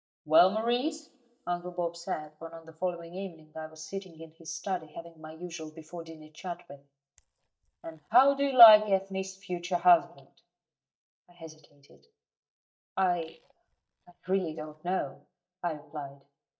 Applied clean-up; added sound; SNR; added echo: neural mask model DeepFilterNet 3.